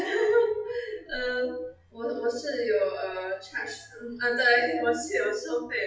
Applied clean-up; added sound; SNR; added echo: classical method WPE with log-MMSE.